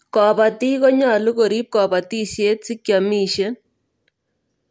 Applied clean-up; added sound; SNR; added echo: none; none; none; none.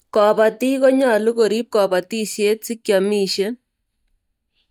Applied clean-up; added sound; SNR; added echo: neural mask model DeepFilterNet 3.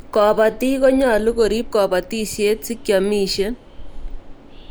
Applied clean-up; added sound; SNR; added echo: none; Train; 13 dB; none.